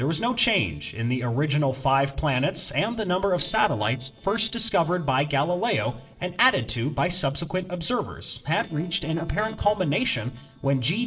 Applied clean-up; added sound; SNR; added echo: neural separator model SepFormer DNS4.